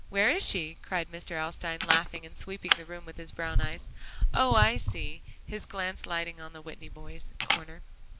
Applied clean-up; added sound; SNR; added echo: none; Camera; -1 dB; none.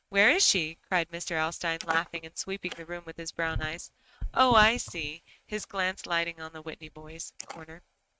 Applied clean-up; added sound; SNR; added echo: neural mask model RNNoise.